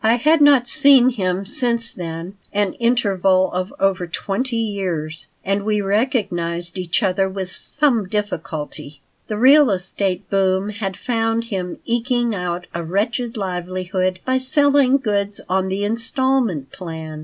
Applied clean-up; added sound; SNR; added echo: none; none; none; none.